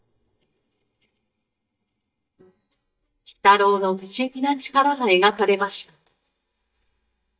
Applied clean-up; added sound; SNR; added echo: neural mask model DeepFilterNet 3.